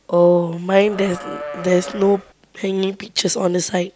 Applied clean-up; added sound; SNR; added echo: none; Livestock, farm animals, working animals; 13 dB; none.